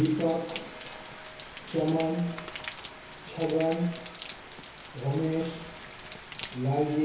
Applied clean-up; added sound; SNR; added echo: none; Rain; 12 dB; reverberation time 2.2 s.